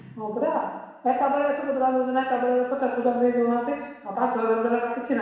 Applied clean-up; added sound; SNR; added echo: none; none; none; reverberation time 1.1 s.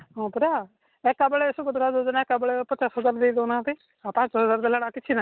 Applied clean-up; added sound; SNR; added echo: none; none; none; none.